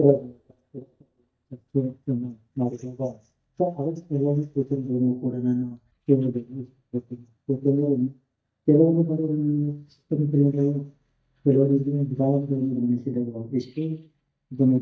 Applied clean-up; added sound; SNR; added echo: neural mask model DeepFilterNet 3.